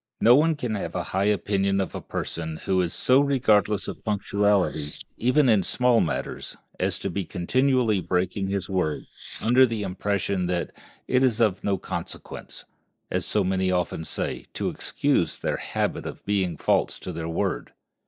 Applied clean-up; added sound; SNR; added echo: neural mask model Resemble Enhance denoiser.